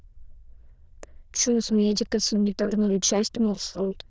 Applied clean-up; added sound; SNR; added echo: neural diffusion model UNIVERSE++.